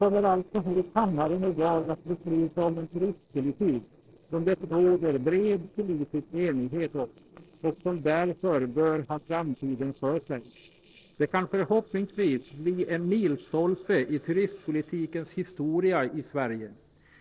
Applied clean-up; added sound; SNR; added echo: neural separator model SepFormer DNS4.